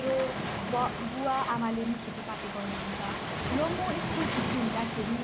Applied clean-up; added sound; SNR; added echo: none; Waves, surf; 1 dB; none.